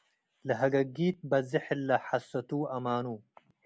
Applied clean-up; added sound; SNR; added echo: none; none; none; none.